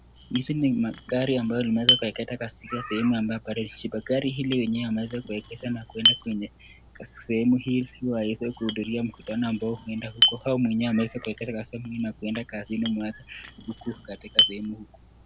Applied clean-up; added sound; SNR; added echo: none; Chink, clink; 3 dB; none.